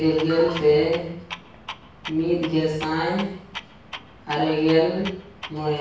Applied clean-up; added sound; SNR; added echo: none; Clock; 16 dB; reverberation time 0.7 s.